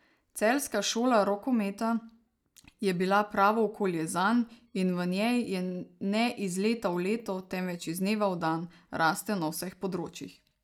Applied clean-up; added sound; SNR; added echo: neural mask model DeepFilterNet 3.